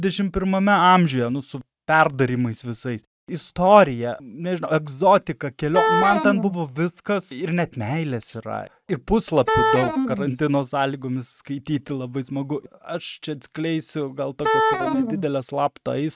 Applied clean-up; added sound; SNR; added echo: neural mask model RNNoise.